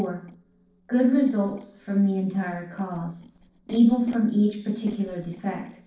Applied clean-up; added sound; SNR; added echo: neural separator model SepFormer DNS4.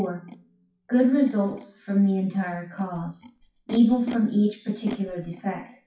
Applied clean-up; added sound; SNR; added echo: classical method WPE with log-MMSE.